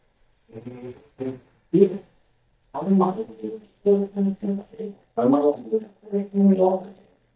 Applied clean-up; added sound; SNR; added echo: neural mask model DeepFilterNet 3.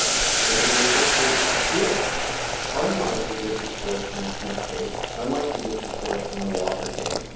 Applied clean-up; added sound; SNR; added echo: none; Boiling; -4 dB; reverberation time 0.8 s.